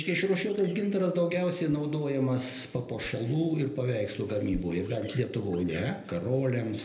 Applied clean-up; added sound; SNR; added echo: neural separator model SepFormer DNS4.